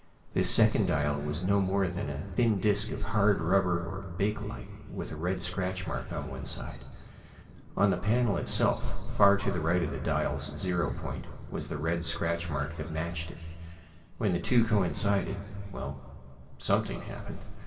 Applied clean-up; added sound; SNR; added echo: none; Thunder / Rain; 20 dB; reverberation time 2.3 s.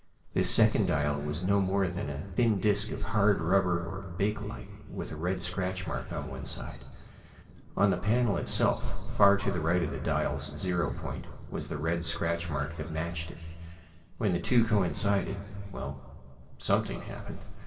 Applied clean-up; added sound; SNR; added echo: neural separator model SepFormer DNS4.